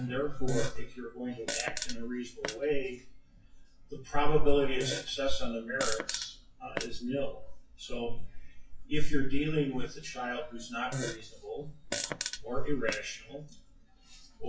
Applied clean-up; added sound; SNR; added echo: classical method WPE with log-MMSE.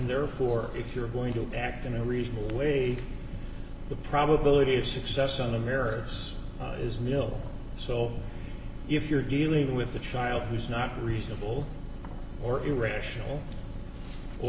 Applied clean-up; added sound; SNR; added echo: none; none; none; none.